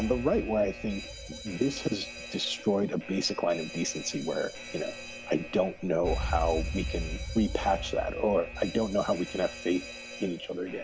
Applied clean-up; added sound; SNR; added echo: none; Alarm; 8 dB; none.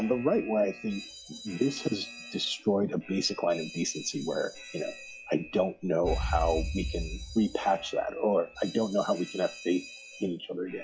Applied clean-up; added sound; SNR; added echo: classical method log-MMSE.